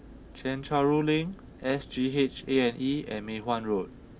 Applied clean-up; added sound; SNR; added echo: none; Mechanical fan; 19 dB; none.